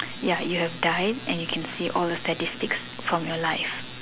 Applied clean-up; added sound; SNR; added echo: none; none; none; none.